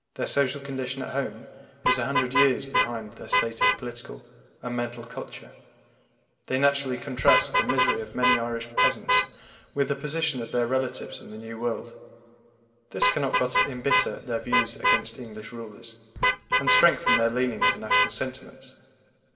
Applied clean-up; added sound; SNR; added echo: none; Vehicle horn, car horn, honking; -1 dB; reverberation time 2.1 s.